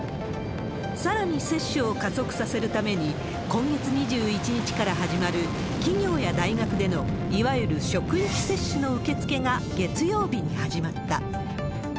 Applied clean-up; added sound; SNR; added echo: none; Fixed-wing aircraft, airplane; 2 dB; none.